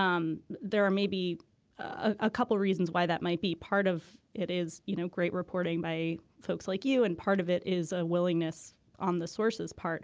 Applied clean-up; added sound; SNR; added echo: none; none; none; none.